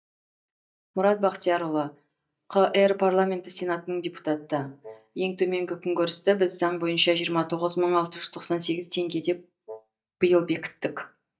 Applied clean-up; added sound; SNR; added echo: neural mask model DeepFilterNet 3.